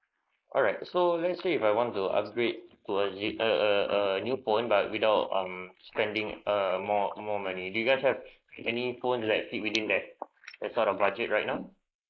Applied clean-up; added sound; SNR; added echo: neural mask model Resemble Enhance denoiser.